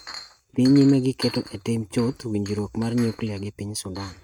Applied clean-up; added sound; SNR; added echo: neural mask model RNNoise.